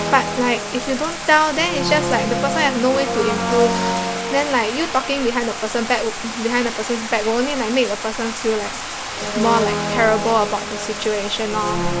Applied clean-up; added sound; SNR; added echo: none; Bathtub (filling or washing) + Brass instrument; 4 dB; none.